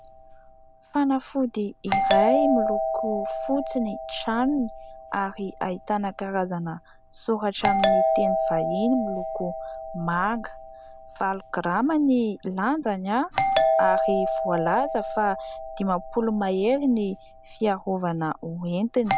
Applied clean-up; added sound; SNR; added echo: none; Doorbell; 2 dB; none.